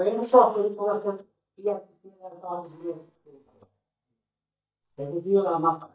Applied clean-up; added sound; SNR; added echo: neural mask model DeepFilterNet 3.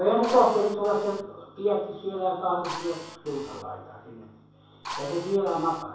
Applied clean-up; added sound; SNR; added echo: none; Drill; 13 dB; reverberation time 0.7 s.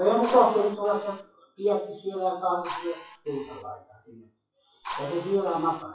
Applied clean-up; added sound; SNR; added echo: classical method WPE with log-MMSE.